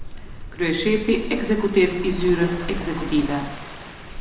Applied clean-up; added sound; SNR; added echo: none; Waves, surf; 8 dB; reverberation time 0.9 s.